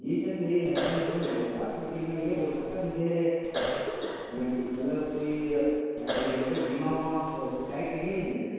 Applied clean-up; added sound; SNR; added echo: none; Cough; 6 dB; reverberation time 2.0 s.